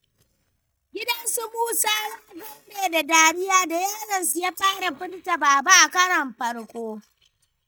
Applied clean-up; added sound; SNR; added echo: neural mask model DeepFilterNet 3.